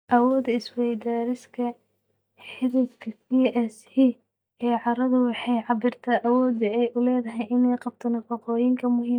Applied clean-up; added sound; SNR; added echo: neural mask model DeepFilterNet 3.